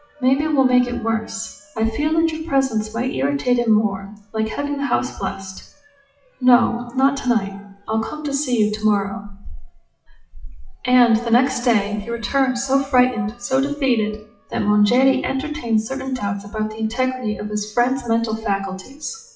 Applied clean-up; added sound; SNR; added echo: classical method WPE with log-MMSE.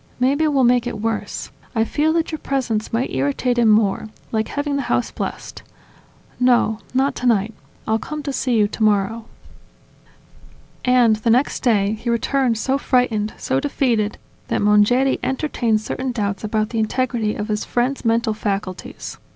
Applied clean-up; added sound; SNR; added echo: none; none; none; none.